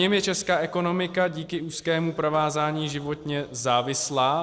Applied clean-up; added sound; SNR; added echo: neural separator model SepFormer DNS4.